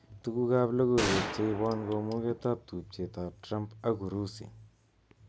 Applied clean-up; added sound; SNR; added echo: none; Gunshot, gunfire; 5 dB; none.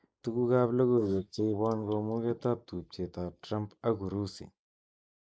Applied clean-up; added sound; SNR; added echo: neural mask model Resemble Enhance denoiser.